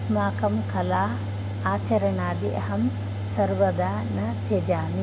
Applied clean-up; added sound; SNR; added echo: none; Mechanical fan; 2 dB; none.